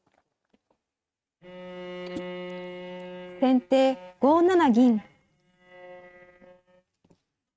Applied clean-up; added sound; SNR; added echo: neural mask model RNNoise.